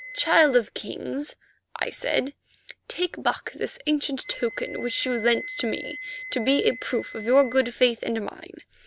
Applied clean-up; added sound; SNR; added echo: none; Wind instrument, woodwind instrument; 15 dB; none.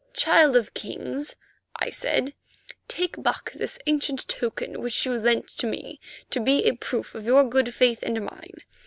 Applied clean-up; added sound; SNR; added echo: none; none; none; none.